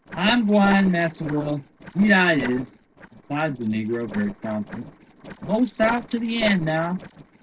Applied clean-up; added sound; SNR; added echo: neural separator model SepFormer DNS4.